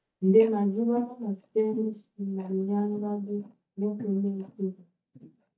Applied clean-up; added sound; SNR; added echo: neural mask model DeepFilterNet 3.